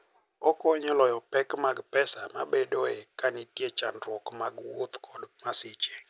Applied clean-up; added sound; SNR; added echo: none; none; none; none.